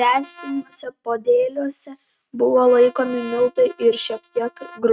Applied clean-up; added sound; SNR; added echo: neural mask model RNNoise.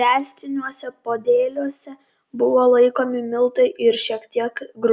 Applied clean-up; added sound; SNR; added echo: none; none; none; none.